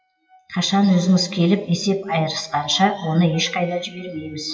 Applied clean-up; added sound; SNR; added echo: classical method WPE with log-MMSE.